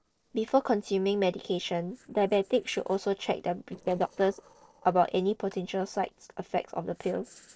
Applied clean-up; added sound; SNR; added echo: neural separator model SepFormer DNS4.